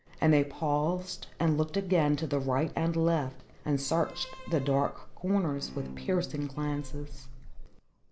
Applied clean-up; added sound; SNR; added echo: none; Bowed string instrument; 17 dB; none.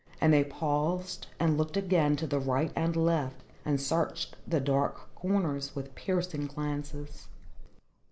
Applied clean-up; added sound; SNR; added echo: none; none; none; none.